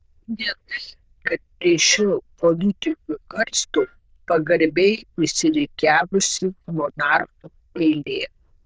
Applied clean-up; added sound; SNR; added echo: neural diffusion model UNIVERSE++.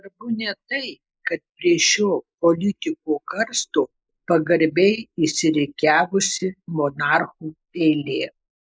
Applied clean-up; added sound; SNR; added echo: neural mask model Resemble Enhance denoiser.